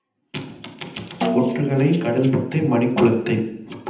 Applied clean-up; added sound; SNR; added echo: none; Snare drum; 8 dB; reverberation time 0.8 s.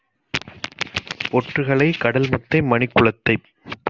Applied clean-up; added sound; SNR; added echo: none; none; none; none.